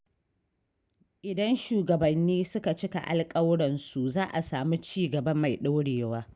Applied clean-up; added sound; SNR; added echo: none; none; none; none.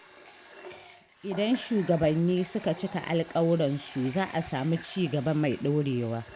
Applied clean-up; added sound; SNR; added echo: none; Water tap, faucet; 19 dB; none.